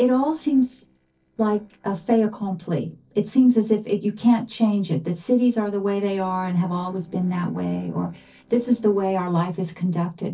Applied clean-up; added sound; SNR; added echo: neural separator model SepFormer DNS4.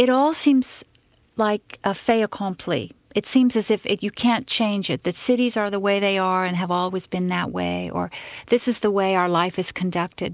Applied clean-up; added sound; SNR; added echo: none; none; none; none.